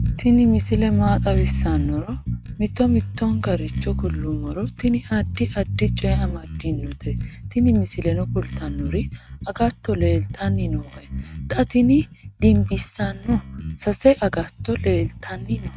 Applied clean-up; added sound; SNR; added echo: neural mask model RNNoise.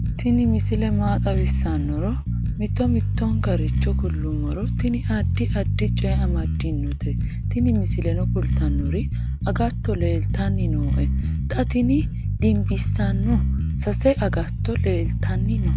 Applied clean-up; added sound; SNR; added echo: none; Bass guitar; -4 dB; none.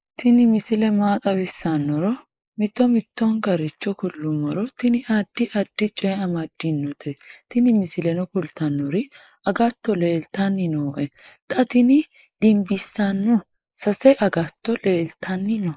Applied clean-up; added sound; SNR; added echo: neural mask model Resemble Enhance denoiser.